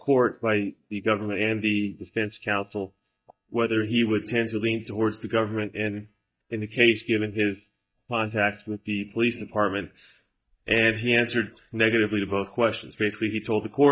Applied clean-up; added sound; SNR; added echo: neural mask model DeepFilterNet 3.